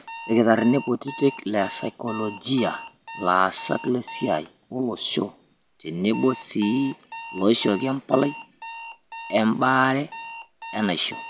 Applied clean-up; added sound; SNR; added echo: none; Alarm; 16 dB; none.